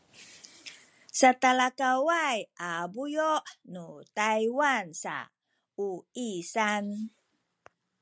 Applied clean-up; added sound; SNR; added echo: none; none; none; none.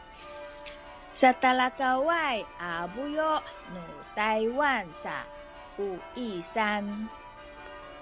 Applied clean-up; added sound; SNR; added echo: none; Church bell; 16 dB; none.